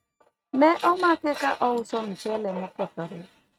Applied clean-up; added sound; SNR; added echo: neural mask model RNNoise.